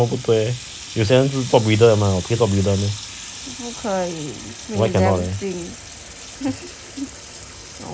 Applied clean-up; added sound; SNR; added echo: none; Sink (filling or washing) / Water tap, faucet; 15 dB; none.